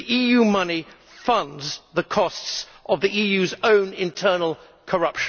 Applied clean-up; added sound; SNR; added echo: none; none; none; none.